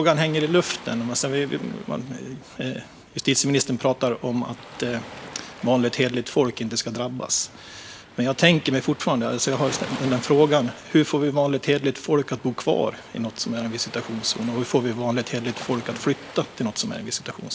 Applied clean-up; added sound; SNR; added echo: none; Waves, surf; 18 dB; none.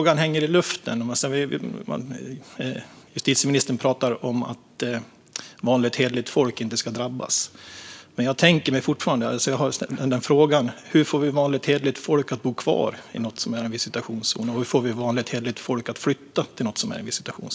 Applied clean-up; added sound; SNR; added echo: none; none; none; none.